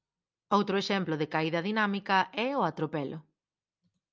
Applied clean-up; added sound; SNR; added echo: none; none; none; none.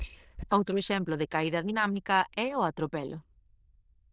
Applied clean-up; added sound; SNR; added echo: neural diffusion model UNIVERSE++.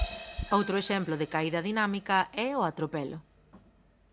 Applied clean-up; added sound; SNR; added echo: none; Crash cymbal + Meow; 12 dB; none.